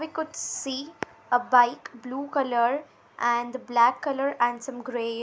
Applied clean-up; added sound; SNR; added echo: none; none; none; none.